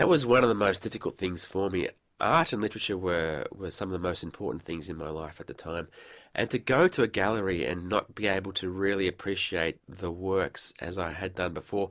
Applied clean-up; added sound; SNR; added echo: none; none; none; none.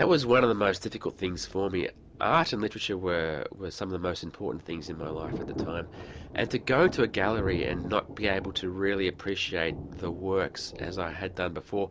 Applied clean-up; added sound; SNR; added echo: none; Thunder / Rain; 13 dB; none.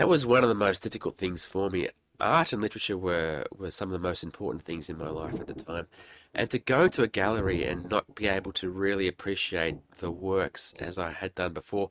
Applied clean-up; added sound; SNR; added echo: neural mask model RNNoise.